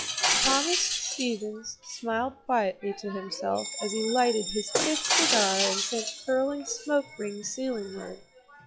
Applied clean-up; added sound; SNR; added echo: classical method log-MMSE.